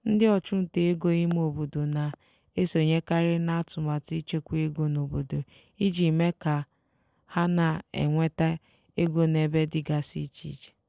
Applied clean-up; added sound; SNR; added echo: none; none; none; none.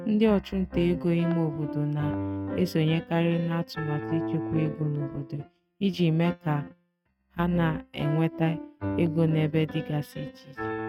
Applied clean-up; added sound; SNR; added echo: neural mask model RNNoise.